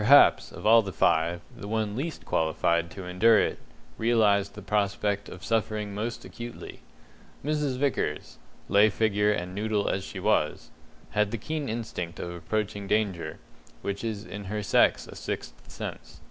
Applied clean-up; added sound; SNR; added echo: none; none; none; none.